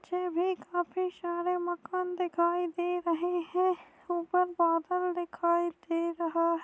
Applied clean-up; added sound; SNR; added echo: none; none; none; none.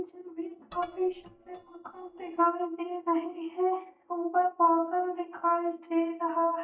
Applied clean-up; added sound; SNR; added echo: neural mask model DeepFilterNet 3.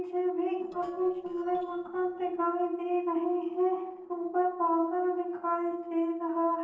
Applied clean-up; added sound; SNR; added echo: neural separator model SepFormer DNS4.